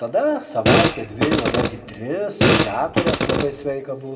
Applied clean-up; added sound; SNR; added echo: none; Fart; -4 dB; reverberation time 1.1 s.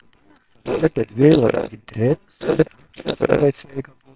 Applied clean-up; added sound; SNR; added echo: neural separator model SepFormer WHAMR!.